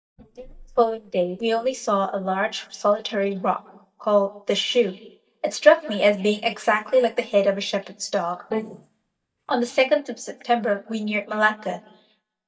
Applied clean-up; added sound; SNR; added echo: neural mask model DeepFilterNet 3.